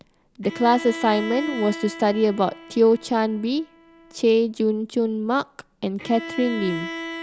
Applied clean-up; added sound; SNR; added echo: none; Bowed string instrument; 13 dB; none.